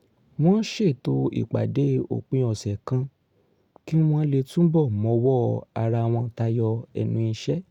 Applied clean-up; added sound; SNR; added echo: none; none; none; none.